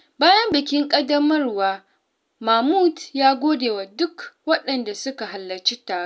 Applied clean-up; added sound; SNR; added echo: none; none; none; none.